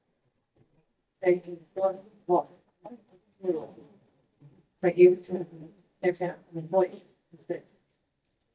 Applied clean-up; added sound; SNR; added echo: neural mask model DeepFilterNet 3.